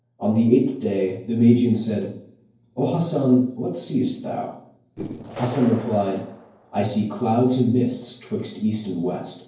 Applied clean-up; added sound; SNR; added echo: neural separator model SepFormer DNS4.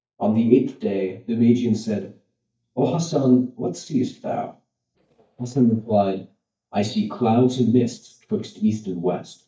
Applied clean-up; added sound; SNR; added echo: neural mask model DeepFilterNet 3.